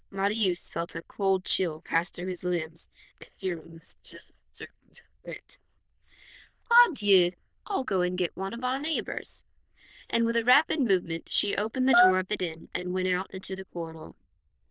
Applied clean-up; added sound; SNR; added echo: neural diffusion model UNIVERSE++.